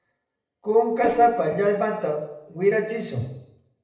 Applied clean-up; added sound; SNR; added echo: neural separator model SepFormer DNS4.